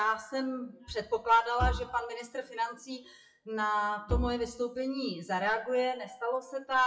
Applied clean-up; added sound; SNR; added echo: classical method WPE with log-MMSE.